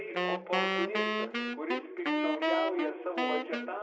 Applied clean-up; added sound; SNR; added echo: none; Wind instrument, woodwind instrument; -4 dB; reverberation time 1.6 s.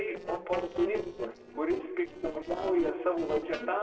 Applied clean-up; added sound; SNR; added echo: neural separator model SepFormer DNS4.